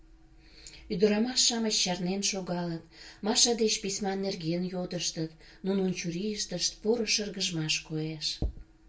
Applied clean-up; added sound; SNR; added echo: none; none; none; reverberation time 0.2 s.